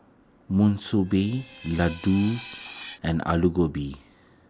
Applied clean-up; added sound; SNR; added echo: none; Screech; 18 dB; none.